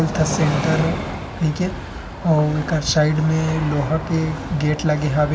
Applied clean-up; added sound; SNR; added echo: none; Train; 7 dB; reverberation time 0.7 s.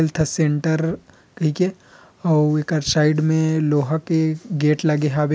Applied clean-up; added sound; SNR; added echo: none; none; none; none.